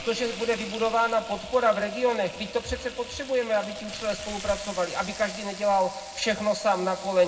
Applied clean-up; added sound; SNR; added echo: none; Frying (food); 14 dB; reverberation time 0.3 s.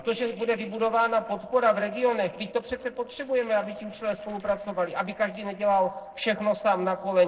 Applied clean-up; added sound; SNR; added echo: neural separator model SepFormer DNS4.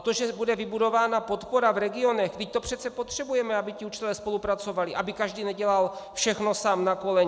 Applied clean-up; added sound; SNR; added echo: none; none; none; none.